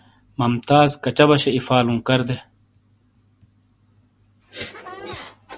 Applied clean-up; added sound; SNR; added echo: none; none; none; none.